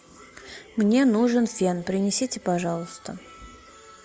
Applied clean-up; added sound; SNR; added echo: none; none; none; none.